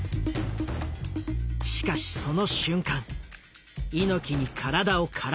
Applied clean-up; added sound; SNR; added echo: none; none; none; none.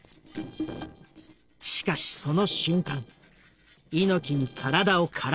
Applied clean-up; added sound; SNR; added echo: neural separator model SepFormer DNS4.